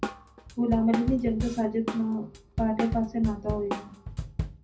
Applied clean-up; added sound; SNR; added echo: none; Drum kit; 6 dB; reverberation time 0.4 s.